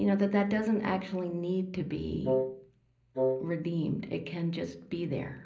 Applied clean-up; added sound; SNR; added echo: none; Wind instrument, woodwind instrument; 0 dB; reverberation time 0.5 s.